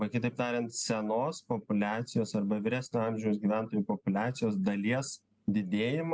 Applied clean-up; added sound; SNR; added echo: none; none; none; none.